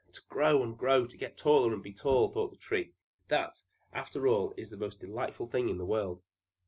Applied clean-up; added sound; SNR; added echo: none; none; none; none.